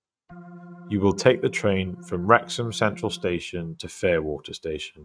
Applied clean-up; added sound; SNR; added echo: neural mask model RNNoise.